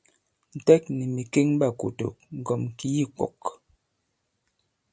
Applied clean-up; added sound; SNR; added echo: none; none; none; none.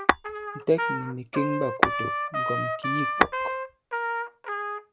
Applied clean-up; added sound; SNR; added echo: none; Trumpet + Tap / Glass; -4 dB; none.